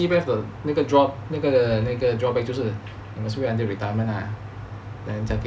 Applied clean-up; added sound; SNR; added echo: none; none; none; none.